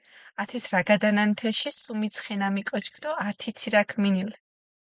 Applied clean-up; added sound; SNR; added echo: neural mask model Resemble Enhance denoiser.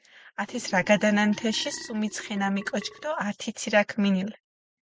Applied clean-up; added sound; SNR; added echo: none; Burping, eructation; 18 dB; none.